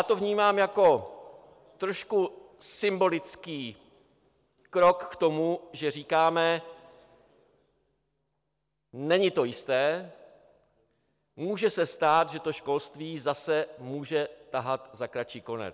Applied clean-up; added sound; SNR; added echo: none; none; none; none.